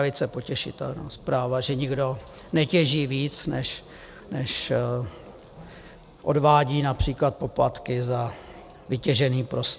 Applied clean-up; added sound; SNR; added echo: none; none; none; none.